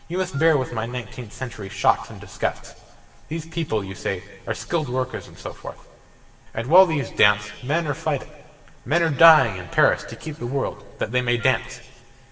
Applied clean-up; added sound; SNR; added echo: none; Wind instrument, woodwind instrument; 19 dB; reverberation time 3.0 s.